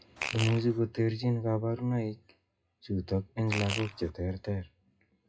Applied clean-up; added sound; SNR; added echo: classical method WPE with log-MMSE.